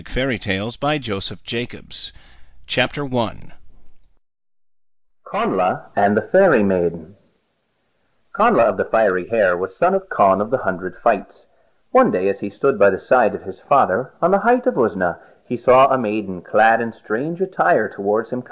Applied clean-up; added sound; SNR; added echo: neural mask model Resemble Enhance denoiser.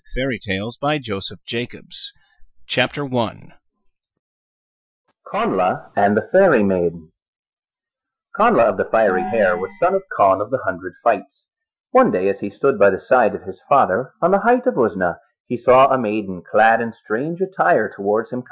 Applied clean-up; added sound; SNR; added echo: classical method Wiener filter.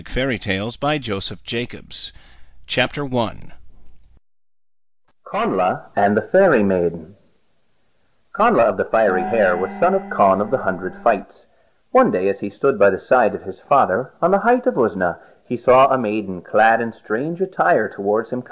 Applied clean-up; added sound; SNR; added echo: none; Gong; 10 dB; none.